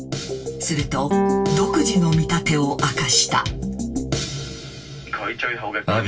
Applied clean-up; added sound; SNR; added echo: none; Guitar; 4 dB; reverberation time 0.1 s.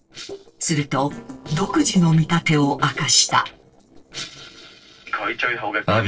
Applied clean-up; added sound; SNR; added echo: neural separator model SepFormer DNS4.